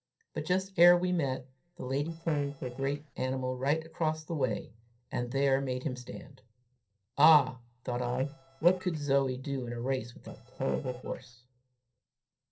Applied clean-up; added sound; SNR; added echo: neural separator model SepFormer DNS4.